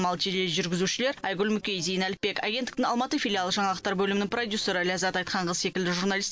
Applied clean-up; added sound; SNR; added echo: none; none; none; none.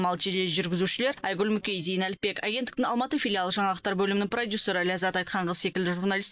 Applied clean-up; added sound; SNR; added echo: neural mask model DeepFilterNet 3.